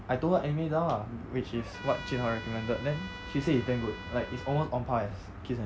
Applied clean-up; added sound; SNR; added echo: none; Trumpet; 14 dB; none.